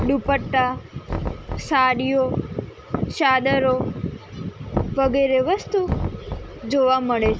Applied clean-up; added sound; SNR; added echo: none; Knock; 11 dB; none.